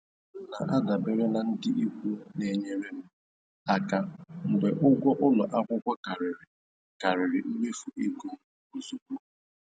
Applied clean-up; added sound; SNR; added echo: none; none; none; none.